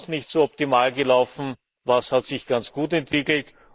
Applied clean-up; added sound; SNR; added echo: neural mask model Resemble Enhance denoiser.